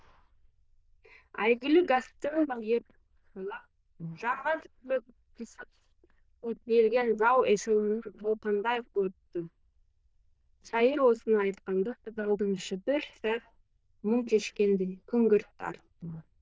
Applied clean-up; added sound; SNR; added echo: neural diffusion model UNIVERSE++.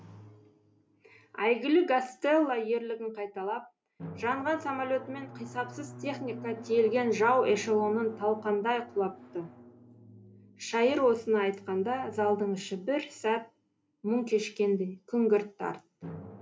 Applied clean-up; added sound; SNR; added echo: none; Drum; 19 dB; none.